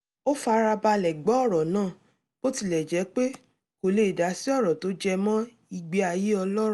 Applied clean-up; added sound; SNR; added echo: none; none; none; none.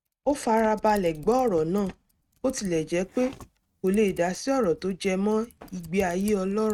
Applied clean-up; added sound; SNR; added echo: neural mask model RNNoise.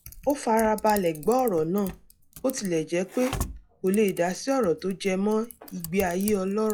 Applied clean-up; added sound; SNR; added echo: classical method log-MMSE.